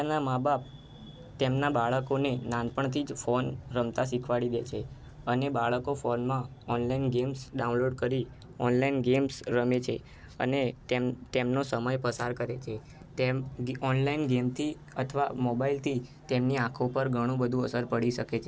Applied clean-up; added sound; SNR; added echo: none; none; none; none.